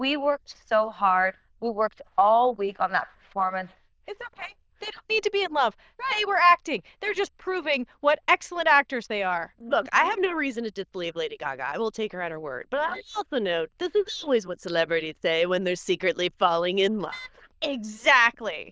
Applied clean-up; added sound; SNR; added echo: neural diffusion model UNIVERSE++.